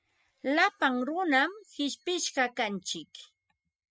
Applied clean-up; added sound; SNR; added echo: classical method spectral subtraction.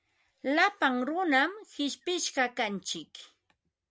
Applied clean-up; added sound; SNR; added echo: none; none; none; none.